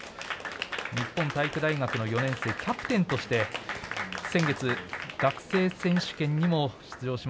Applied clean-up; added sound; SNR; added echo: none; Applause / Crowd; 7 dB; none.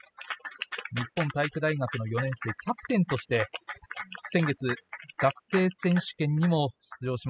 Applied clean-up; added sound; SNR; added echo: classical method spectral subtraction.